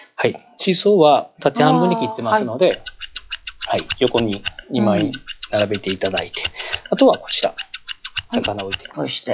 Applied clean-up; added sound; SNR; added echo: classical method log-MMSE.